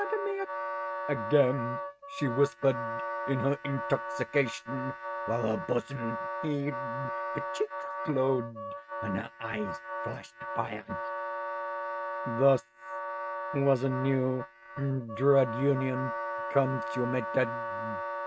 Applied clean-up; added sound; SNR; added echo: neural mask model RNNoise.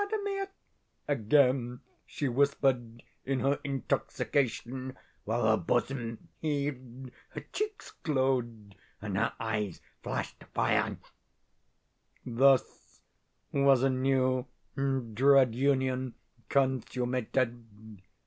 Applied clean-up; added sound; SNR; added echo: none; none; none; none.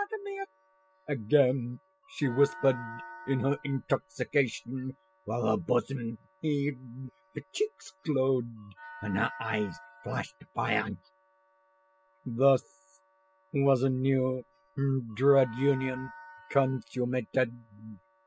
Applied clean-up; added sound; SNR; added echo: classical method spectral subtraction.